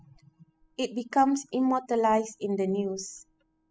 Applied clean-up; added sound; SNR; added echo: classical method spectral subtraction.